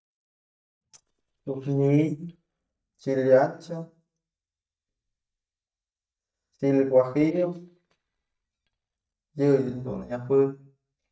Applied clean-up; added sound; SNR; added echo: neural mask model DeepFilterNet 3.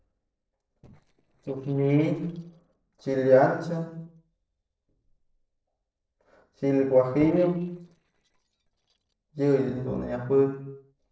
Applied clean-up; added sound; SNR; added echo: neural separator model SepFormer DNS4.